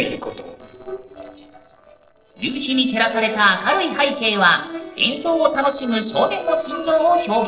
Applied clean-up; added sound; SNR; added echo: neural separator model SepFormer DNS4.